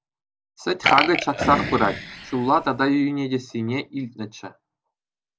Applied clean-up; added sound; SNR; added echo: none; Burping, eructation; 2 dB; none.